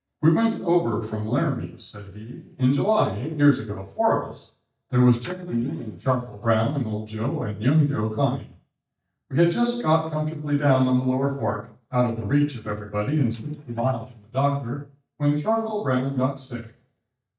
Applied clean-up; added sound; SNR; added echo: neural mask model DeepFilterNet 3.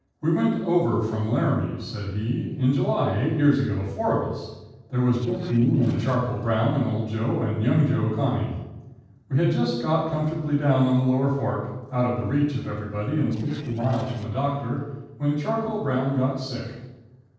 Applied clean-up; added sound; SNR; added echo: neural separator model SepFormer DNS4.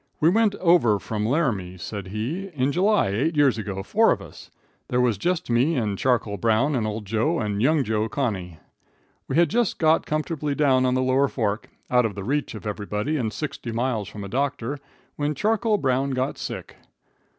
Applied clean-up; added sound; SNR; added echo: none; none; none; none.